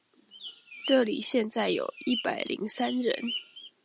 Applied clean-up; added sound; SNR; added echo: none; Bird; 11 dB; none.